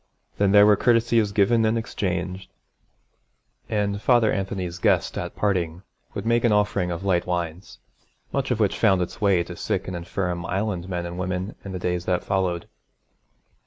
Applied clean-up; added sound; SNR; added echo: none; none; none; none.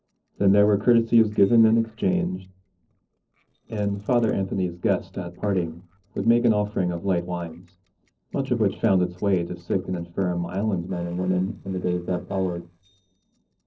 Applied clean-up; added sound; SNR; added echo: neural separator model SepFormer DNS4.